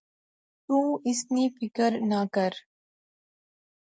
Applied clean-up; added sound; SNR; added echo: none; none; none; none.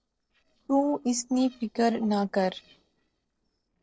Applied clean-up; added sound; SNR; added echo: neural separator model SepFormer DNS4.